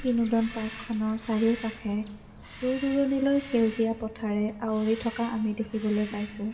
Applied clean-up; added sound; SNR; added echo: none; Bird vocalization, bird call, bird song; 16 dB; reverberation time 1.4 s.